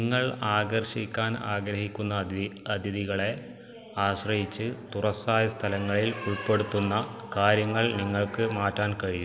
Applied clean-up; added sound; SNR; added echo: none; none; none; none.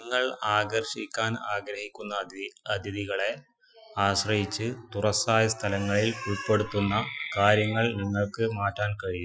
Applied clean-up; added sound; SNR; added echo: classical method Wiener filter.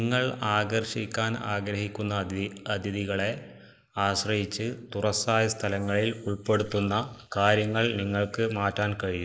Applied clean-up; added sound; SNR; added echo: neural mask model Resemble Enhance denoiser.